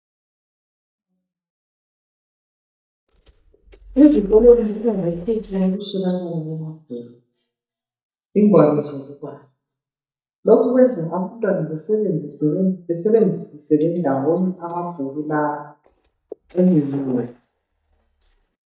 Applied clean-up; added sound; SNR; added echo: neural mask model DeepFilterNet 3.